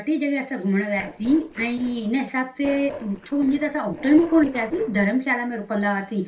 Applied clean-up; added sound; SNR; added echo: neural separator model SepFormer DNS4.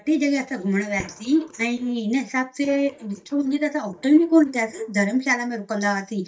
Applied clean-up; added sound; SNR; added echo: neural mask model DeepFilterNet 3.